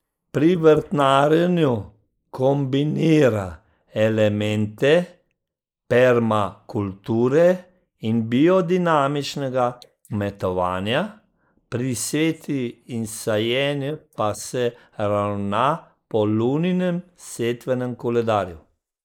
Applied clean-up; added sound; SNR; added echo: neural mask model Resemble Enhance denoiser.